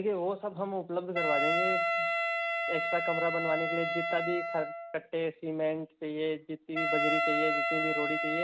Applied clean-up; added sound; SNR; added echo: none; Wind instrument, woodwind instrument; -1 dB; none.